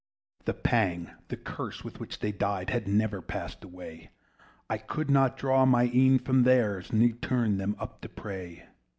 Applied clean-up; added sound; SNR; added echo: none; none; none; none.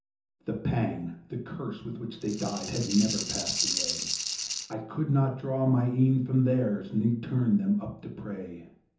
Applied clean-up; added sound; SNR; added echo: none; Rattle (instrument); 4 dB; reverberation time 0.6 s.